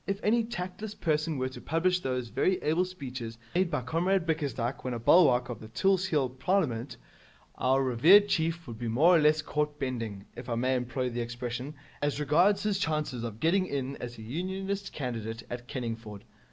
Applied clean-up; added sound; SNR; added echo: none; none; none; none.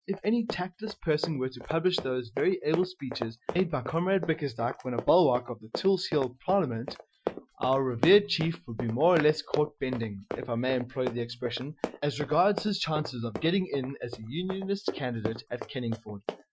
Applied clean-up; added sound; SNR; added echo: classical method Wiener filter.